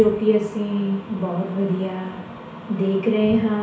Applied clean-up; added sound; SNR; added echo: none; none; none; reverberation time 0.6 s.